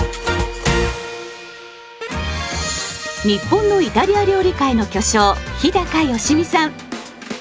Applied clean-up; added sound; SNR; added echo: none; none; none; none.